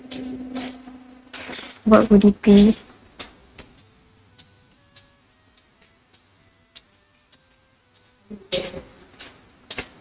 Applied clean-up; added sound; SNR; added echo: neural mask model RNNoise.